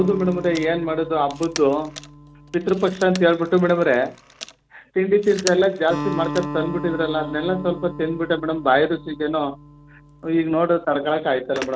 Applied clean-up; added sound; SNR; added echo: none; Telephone + Acoustic guitar; 13 dB; none.